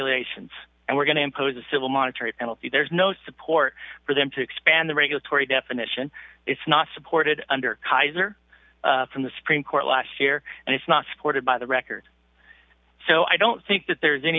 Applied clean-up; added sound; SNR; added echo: none; none; none; none.